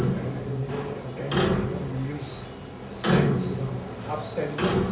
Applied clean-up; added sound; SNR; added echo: none; Clock; -5 dB; none.